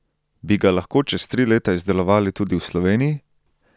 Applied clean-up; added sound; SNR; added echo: none; none; none; none.